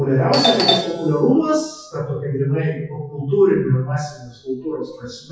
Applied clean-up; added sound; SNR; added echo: classical method WPE with log-MMSE.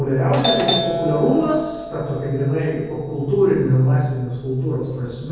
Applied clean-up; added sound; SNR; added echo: none; Doorbell; 8 dB; reverberation time 1.3 s.